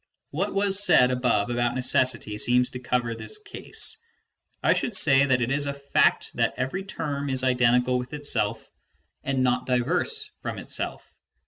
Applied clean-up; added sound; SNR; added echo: none; none; none; none.